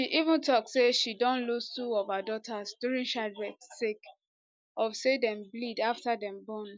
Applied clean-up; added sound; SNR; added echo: none; none; none; none.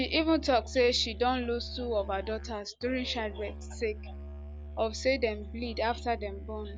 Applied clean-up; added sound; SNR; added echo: none; Musical instrument; 10 dB; none.